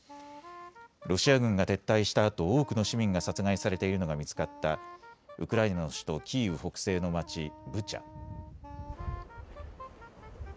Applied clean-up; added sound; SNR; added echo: none; Wind instrument, woodwind instrument; 19 dB; none.